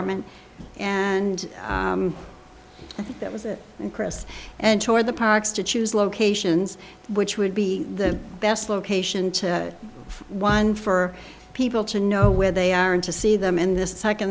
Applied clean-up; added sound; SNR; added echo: none; none; none; none.